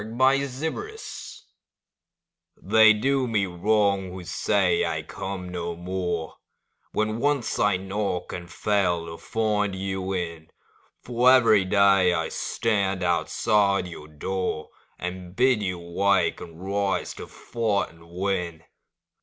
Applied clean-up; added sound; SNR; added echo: none; none; none; none.